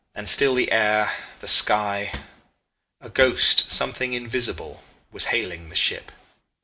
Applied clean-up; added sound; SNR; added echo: none; Cupboard open or close / Drawer open or close; 18 dB; none.